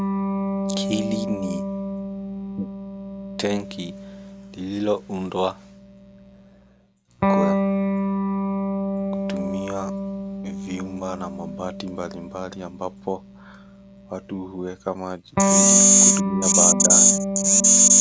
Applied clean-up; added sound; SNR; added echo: none; Electric guitar; 4 dB; none.